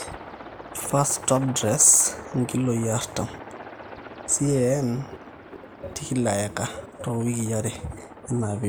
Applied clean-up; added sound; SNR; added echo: none; Aircraft; 15 dB; none.